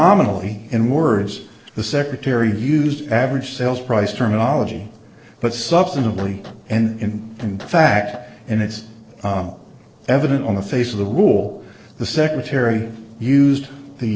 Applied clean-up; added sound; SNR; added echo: neural separator model SepFormer DNS4.